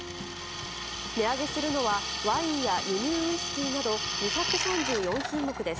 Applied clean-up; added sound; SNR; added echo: none; Drill; 3 dB; none.